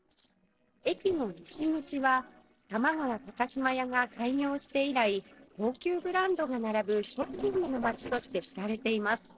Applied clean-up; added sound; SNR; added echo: neural separator model SepFormer DNS4.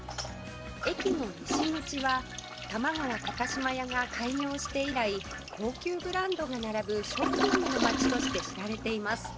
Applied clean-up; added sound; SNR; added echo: none; Toilet flush; 2 dB; none.